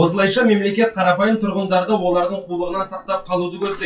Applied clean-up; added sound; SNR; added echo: classical method WPE with log-MMSE.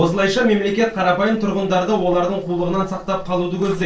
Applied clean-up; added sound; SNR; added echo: neural separator model SepFormer DNS4.